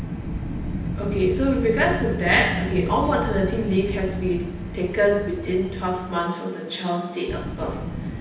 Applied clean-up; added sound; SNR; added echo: none; Wind; 5 dB; reverberation time 0.9 s.